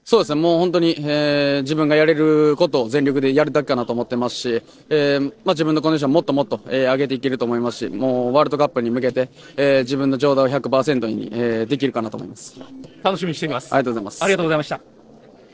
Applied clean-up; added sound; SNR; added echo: neural separator model SepFormer DNS4.